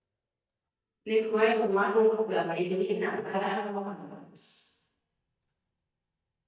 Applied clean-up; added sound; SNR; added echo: neural mask model DeepFilterNet 3.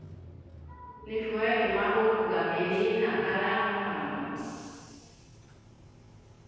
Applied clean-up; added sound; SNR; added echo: none; Bus / Engine; 20 dB; reverberation time 2.1 s.